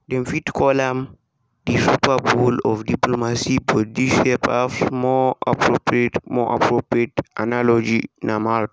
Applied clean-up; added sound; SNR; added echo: none; none; none; none.